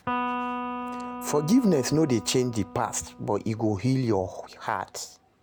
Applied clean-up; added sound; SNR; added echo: none; Electric guitar; 9 dB; none.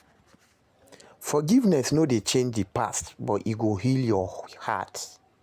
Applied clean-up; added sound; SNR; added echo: none; none; none; none.